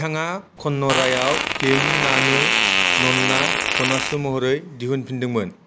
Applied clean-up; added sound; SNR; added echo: none; Fart; -3 dB; none.